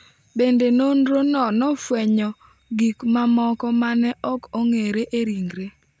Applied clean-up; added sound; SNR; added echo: none; none; none; none.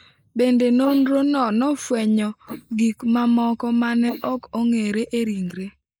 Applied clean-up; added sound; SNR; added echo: neural mask model Resemble Enhance denoiser.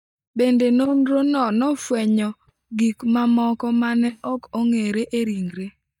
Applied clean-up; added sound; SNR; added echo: neural mask model DeepFilterNet 3.